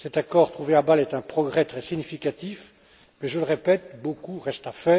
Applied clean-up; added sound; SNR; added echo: none; none; none; none.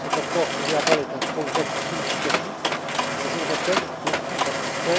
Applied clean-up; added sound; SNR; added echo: none; Mechanisms; -4 dB; none.